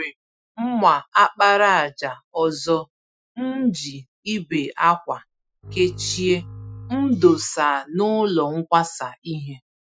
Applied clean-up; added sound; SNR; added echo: classical method Wiener filter.